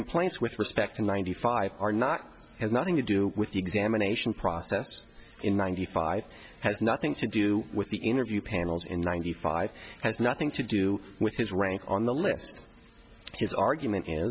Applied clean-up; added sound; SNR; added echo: none; none; none; none.